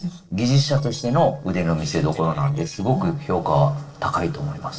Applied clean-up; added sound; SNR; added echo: neural separator model SepFormer DNS4.